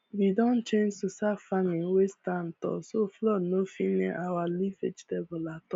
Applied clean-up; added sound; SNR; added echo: none; none; none; none.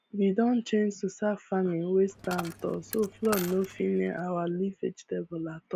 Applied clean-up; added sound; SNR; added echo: none; Coin (dropping); 13 dB; none.